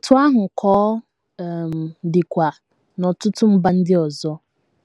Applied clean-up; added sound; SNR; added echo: none; none; none; none.